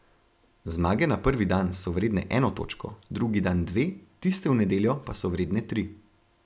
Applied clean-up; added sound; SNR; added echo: none; none; none; none.